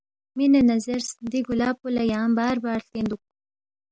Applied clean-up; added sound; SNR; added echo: none; none; none; none.